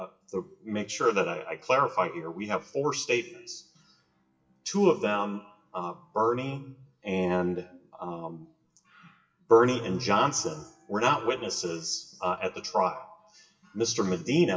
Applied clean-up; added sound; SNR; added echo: classical method WPE with log-MMSE.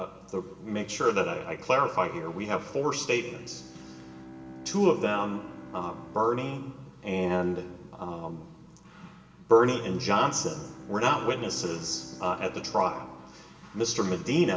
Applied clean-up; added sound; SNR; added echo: none; Bowed string instrument; 20 dB; reverberation time 1.0 s.